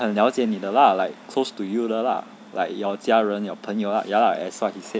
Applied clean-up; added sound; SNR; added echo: none; none; none; none.